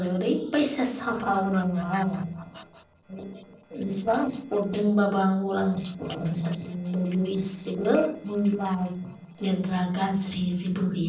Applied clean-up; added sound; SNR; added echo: neural separator model SepFormer DNS4.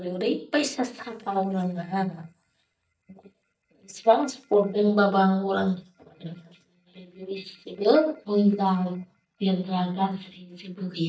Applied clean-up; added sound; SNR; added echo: neural mask model DeepFilterNet 3.